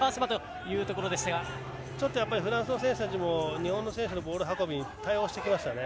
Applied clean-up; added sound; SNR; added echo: none; Race car, auto racing / Engine starting; 10 dB; none.